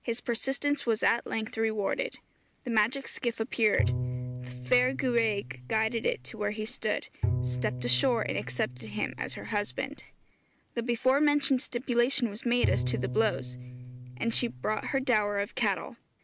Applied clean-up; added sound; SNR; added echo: none; Bowed string instrument; 5 dB; none.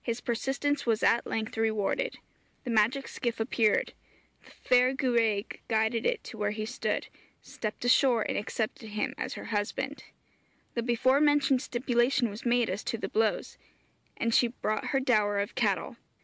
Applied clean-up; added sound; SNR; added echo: none; none; none; none.